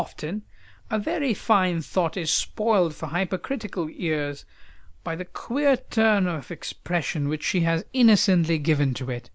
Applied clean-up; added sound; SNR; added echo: neural mask model Resemble Enhance denoiser.